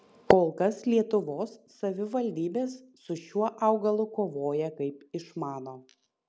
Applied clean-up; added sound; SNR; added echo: none; none; none; none.